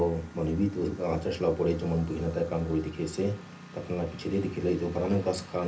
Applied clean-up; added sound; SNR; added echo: none; Engine; 17 dB; reverberation time 0.3 s.